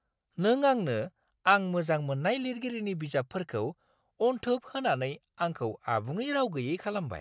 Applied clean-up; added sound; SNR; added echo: none; none; none; none.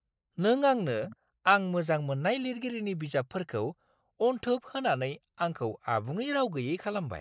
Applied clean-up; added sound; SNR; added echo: neural mask model Resemble Enhance denoiser.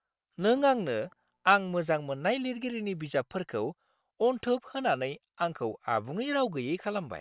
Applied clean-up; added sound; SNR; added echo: neural separator model SepFormer WHAM!.